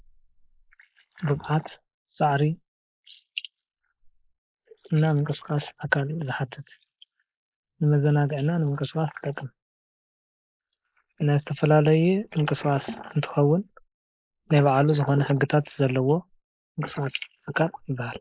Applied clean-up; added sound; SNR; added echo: neural mask model Resemble Enhance denoiser.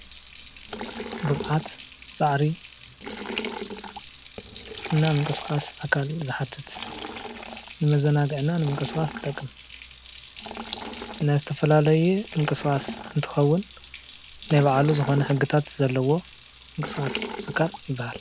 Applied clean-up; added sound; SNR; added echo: none; Liquid + Water tap, faucet; 12 dB; none.